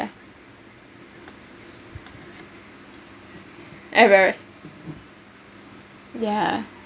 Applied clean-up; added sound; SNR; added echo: none; none; none; none.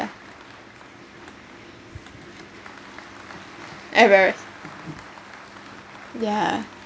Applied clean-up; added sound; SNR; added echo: none; Applause; 18 dB; none.